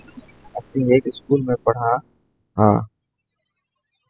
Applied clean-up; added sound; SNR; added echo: classical method spectral subtraction.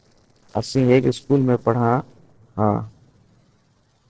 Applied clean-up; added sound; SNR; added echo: neural separator model SepFormer DNS4.